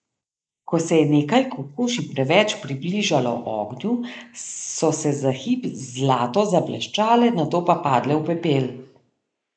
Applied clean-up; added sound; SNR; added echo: neural mask model Resemble Enhance denoiser.